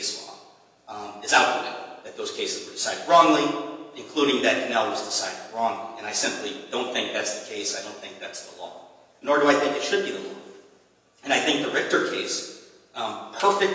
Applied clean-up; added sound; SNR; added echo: none; none; none; reverberation time 1.0 s.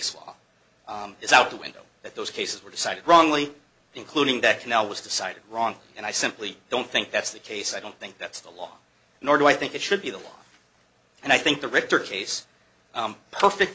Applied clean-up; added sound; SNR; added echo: none; none; none; none.